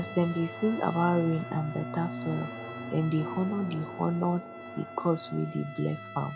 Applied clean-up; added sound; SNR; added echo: none; Trumpet + Drum; 10 dB; none.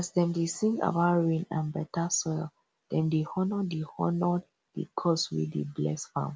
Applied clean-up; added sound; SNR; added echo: none; none; none; none.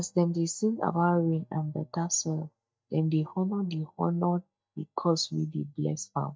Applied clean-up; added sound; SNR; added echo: neural mask model DeepFilterNet 3.